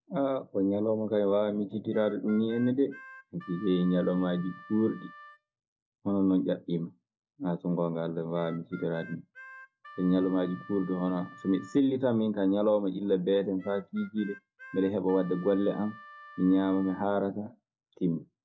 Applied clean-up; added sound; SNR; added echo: none; Harmonica; 20 dB; none.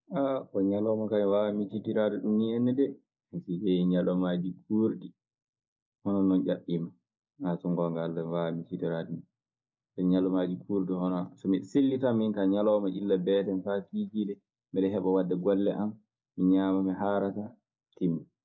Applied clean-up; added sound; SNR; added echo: none; none; none; none.